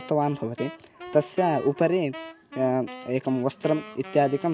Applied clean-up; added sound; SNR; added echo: none; Wind instrument, woodwind instrument; 16 dB; none.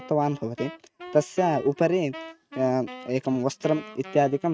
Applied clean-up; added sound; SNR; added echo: neural mask model RNNoise.